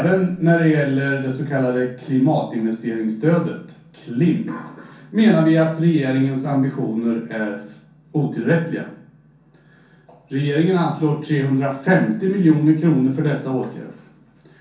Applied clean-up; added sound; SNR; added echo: none; none; none; reverberation time 0.6 s.